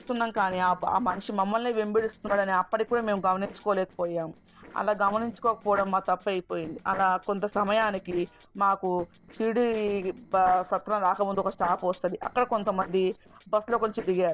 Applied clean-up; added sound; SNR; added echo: neural separator model SepFormer DNS4.